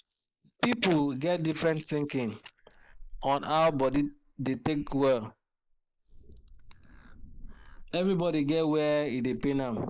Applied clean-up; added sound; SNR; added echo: neural mask model Resemble Enhance denoiser.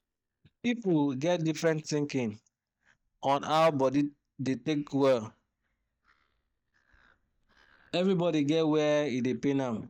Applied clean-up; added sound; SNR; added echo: neural mask model DeepFilterNet 3.